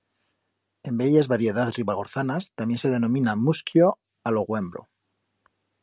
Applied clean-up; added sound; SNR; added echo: none; none; none; none.